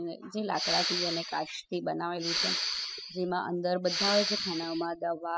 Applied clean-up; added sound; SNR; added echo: classical method spectral subtraction.